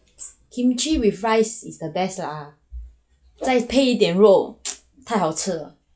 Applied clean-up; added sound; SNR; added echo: classical method log-MMSE.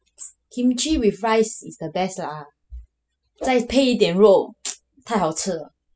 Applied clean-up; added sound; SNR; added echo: classical method spectral subtraction.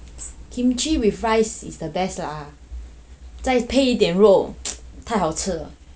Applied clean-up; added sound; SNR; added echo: none; none; none; none.